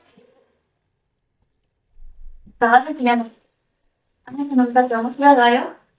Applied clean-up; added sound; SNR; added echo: neural mask model DeepFilterNet 3.